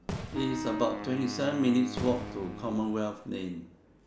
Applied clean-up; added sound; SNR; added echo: none; Wind instrument, woodwind instrument + Fireworks; 7 dB; none.